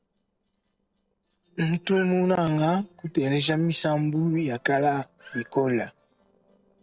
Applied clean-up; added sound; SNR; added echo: neural separator model SepFormer DNS4.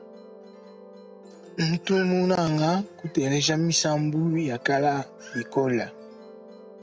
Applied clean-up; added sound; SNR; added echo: none; Musical instrument; 20 dB; none.